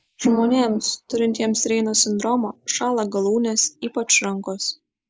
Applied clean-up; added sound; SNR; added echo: neural mask model Resemble Enhance denoiser.